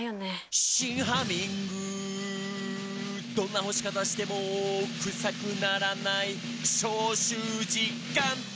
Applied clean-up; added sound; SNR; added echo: none; none; none; none.